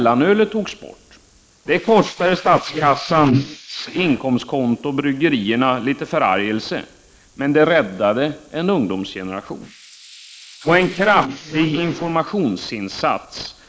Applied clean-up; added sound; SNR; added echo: neural mask model Resemble Enhance denoiser.